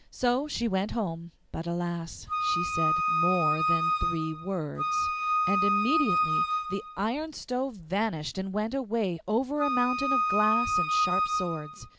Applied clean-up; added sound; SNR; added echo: none; Wind instrument, woodwind instrument; -3 dB; none.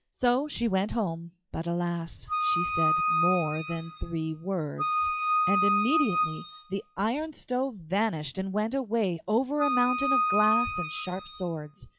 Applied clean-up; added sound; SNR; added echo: classical method log-MMSE.